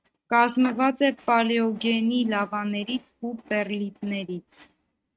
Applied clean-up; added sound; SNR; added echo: neural mask model RNNoise.